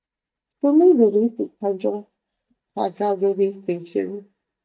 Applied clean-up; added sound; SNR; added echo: neural mask model DeepFilterNet 3.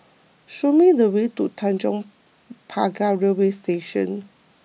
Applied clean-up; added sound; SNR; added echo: none; none; none; none.